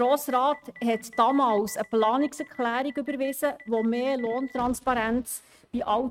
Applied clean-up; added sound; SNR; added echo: neural mask model RNNoise.